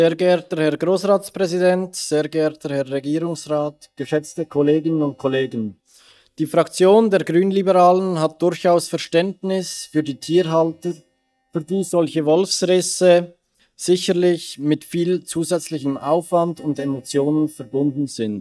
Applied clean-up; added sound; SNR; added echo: neural mask model DeepFilterNet 3.